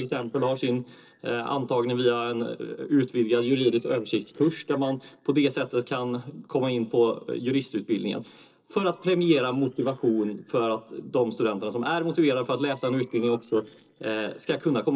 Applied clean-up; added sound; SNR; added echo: neural separator model SepFormer DNS4.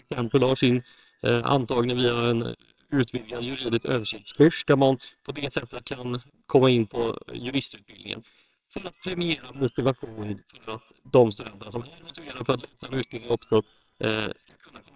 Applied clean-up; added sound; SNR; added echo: neural separator model SepFormer WHAMR!.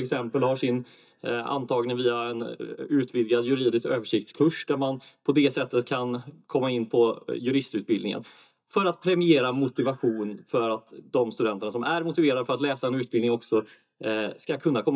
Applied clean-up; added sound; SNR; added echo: neural mask model DeepFilterNet 3.